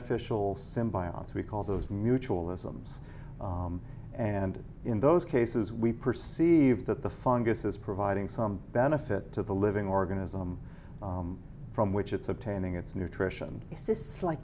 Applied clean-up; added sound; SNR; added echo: none; none; none; none.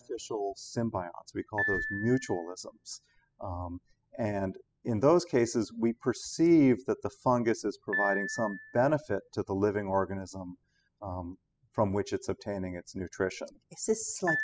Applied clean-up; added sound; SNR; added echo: classical method spectral subtraction.